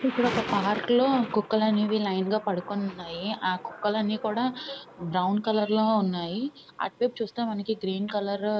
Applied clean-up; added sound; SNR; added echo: none; Thunder; 14 dB; none.